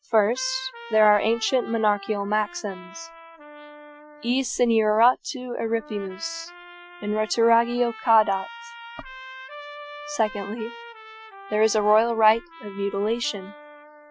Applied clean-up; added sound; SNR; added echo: classical method Wiener filter.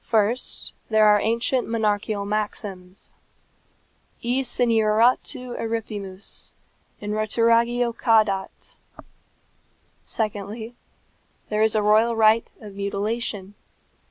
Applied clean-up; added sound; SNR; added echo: none; none; none; none.